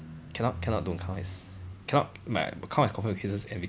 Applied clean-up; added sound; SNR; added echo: none; none; none; none.